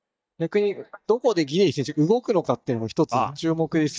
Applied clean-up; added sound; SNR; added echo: neural mask model DeepFilterNet 3.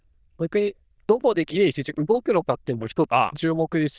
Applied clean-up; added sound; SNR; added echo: neural diffusion model UNIVERSE++.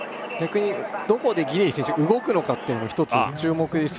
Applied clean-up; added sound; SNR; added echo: none; none; none; none.